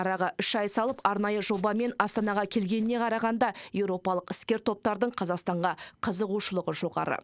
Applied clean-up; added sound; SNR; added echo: neural separator model SepFormer DNS4.